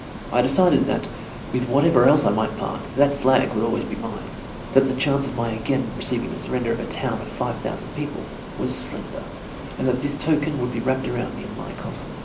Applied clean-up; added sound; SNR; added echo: none; Ocean; 11 dB; reverberation time 0.5 s.